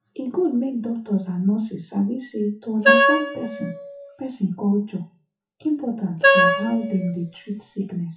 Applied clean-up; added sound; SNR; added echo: classical method WPE with log-MMSE.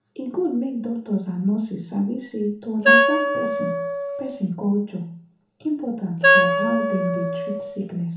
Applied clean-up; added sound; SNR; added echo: none; Wind instrument, woodwind instrument; -5 dB; reverberation time 0.7 s.